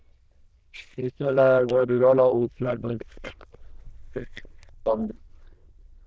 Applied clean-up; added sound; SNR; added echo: neural diffusion model UNIVERSE++.